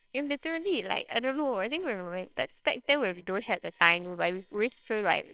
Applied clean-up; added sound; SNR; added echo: neural separator model SepFormer WHAMR!.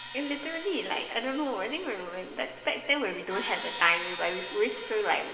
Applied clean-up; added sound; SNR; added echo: none; Crash cymbal; 13 dB; reverberation time 2.0 s.